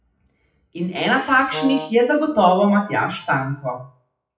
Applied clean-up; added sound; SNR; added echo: classical method WPE with log-MMSE.